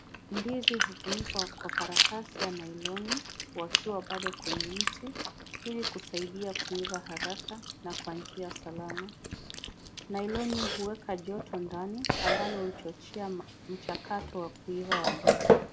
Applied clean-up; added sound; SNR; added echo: none; Chewing, mastication; -5 dB; none.